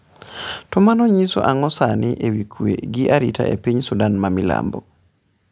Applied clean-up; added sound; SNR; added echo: none; none; none; none.